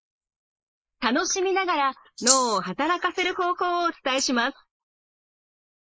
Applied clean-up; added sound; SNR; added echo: neural mask model Resemble Enhance denoiser.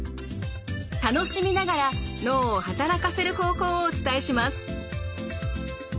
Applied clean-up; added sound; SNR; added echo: none; none; none; none.